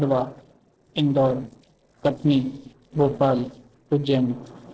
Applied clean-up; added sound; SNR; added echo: neural separator model SepFormer DNS4.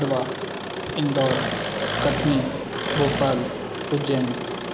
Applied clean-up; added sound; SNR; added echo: none; Engine; 2 dB; none.